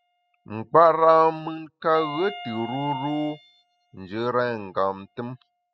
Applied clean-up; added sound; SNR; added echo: classical method spectral subtraction.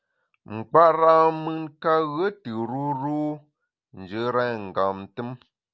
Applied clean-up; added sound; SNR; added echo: none; none; none; none.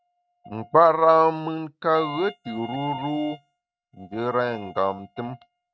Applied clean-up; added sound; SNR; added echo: neural mask model RNNoise.